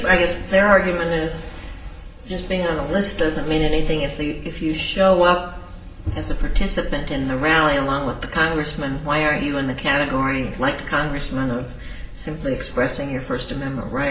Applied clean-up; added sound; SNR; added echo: none; none; none; reverberation time 0.8 s.